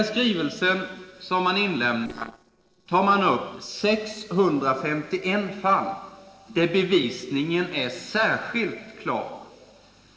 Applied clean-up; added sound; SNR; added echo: neural separator model SepFormer DNS4.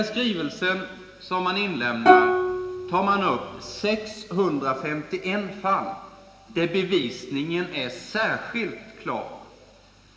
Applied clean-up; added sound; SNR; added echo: none; Plucked string instrument; -5 dB; reverberation time 1.6 s.